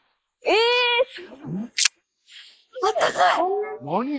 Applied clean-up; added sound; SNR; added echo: neural mask model Resemble Enhance denoiser.